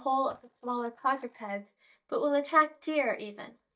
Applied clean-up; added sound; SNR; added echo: neural mask model DeepFilterNet 3.